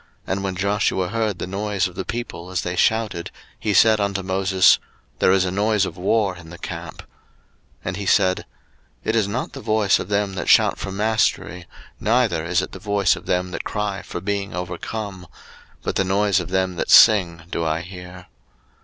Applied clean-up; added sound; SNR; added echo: none; none; none; none.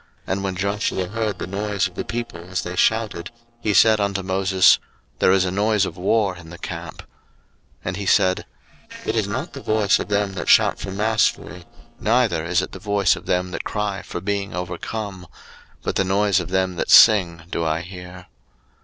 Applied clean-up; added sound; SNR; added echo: neural separator model SepFormer DNS4.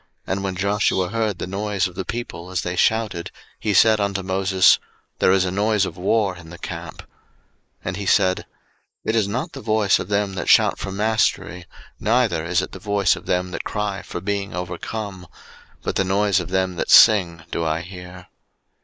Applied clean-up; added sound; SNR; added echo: neural mask model Resemble Enhance denoiser.